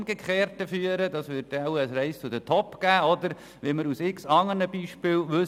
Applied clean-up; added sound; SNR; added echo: none; none; none; none.